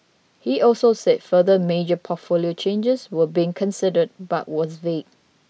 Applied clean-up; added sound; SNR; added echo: none; none; none; none.